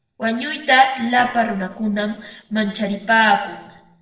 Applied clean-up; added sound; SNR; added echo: neural separator model SepFormer DNS4.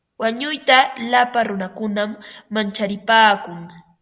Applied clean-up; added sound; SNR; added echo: none; none; none; none.